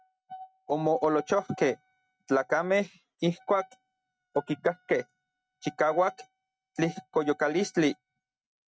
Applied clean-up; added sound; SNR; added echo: neural mask model RNNoise.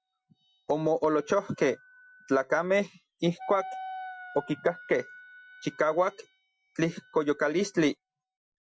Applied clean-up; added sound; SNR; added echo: classical method Wiener filter.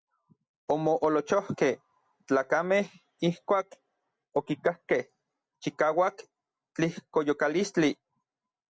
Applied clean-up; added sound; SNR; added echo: none; none; none; none.